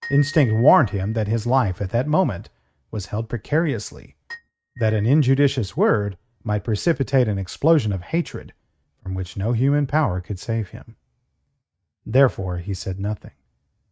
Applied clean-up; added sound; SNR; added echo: neural mask model RNNoise.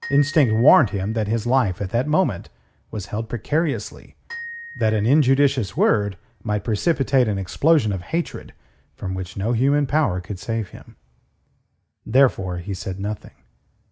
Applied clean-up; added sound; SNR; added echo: none; Glockenspiel; 20 dB; none.